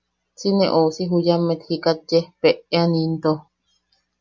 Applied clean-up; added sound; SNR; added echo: none; none; none; none.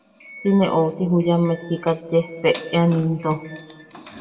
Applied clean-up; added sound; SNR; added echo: none; Doorbell; 20 dB; reverberation time 1.1 s.